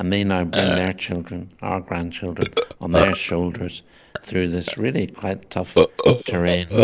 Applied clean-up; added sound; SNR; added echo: neural mask model Resemble Enhance denoiser.